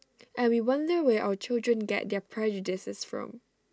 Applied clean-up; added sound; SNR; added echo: none; none; none; none.